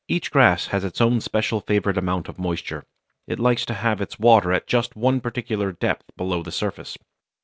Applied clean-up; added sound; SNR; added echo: none; none; none; none.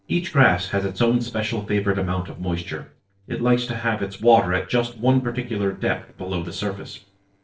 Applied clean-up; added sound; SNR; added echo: neural separator model SepFormer DNS4.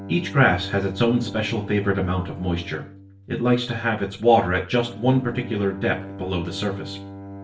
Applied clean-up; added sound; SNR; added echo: none; Bowed string instrument; 14 dB; reverberation time 0.3 s.